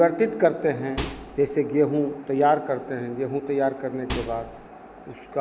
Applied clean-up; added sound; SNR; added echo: none; Microwave oven; 9 dB; none.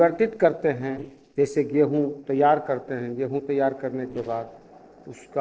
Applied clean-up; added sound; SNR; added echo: neural separator model SepFormer DNS4.